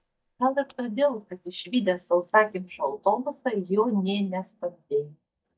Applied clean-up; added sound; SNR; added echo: neural mask model DeepFilterNet 3.